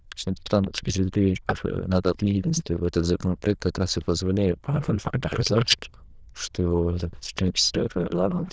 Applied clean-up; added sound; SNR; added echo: neural diffusion model UNIVERSE++.